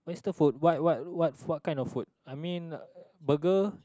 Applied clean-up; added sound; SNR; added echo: neural mask model Resemble Enhance denoiser.